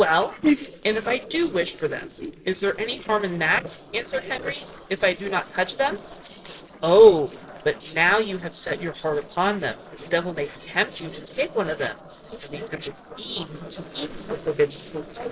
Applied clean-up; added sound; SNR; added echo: neural separator model SepFormer DNS4.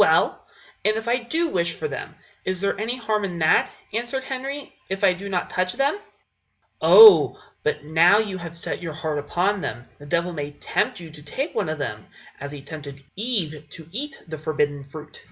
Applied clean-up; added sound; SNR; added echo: none; none; none; none.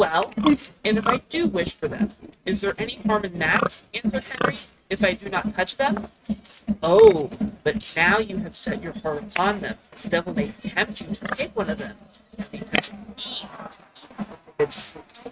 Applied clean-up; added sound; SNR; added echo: neural mask model RNNoise.